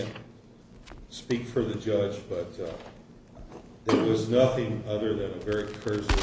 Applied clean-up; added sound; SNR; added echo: none; Crackle; 10 dB; none.